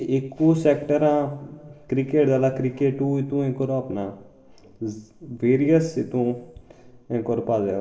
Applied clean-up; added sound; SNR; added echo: none; none; none; reverberation time 2.3 s.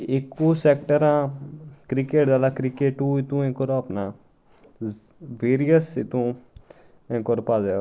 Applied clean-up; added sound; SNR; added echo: none; none; none; none.